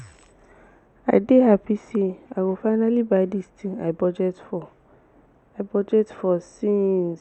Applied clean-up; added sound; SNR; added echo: none; none; none; none.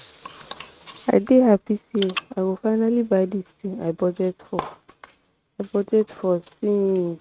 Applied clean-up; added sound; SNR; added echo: neural mask model RNNoise.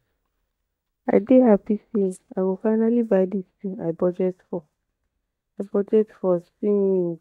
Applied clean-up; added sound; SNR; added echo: neural mask model DeepFilterNet 3.